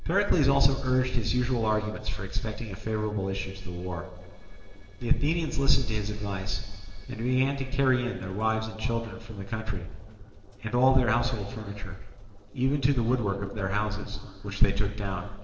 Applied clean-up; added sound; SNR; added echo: neural separator model SepFormer DNS4.